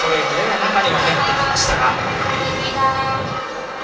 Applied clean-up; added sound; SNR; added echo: none; Boat, Water vehicle; 10 dB; reverberation time 0.3 s.